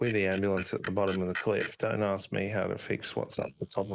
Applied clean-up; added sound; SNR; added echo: neural mask model Resemble Enhance denoiser.